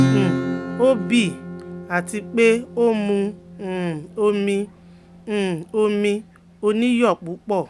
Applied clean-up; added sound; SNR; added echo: none; Acoustic guitar / Strum; 7 dB; none.